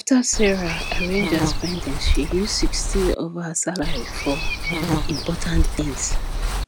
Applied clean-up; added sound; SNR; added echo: none; Walk, footsteps / Insect; -2 dB; none.